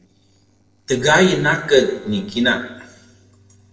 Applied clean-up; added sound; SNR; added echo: neural separator model SepFormer DNS4.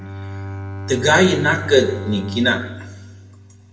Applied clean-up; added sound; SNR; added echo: none; Bowed string instrument; 10 dB; reverberation time 1.1 s.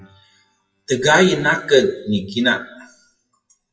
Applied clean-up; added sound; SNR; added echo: classical method WPE with log-MMSE.